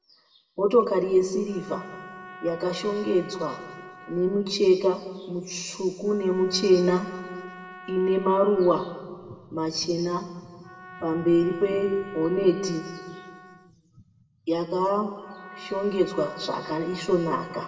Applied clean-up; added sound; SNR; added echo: none; Trumpet; 19 dB; reverberation time 1.5 s.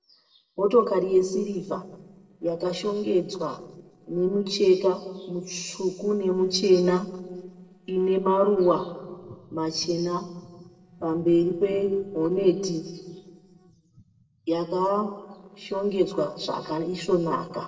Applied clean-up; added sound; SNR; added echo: neural separator model SepFormer DNS4.